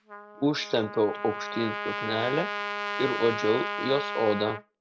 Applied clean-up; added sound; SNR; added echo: none; Trumpet; 5 dB; none.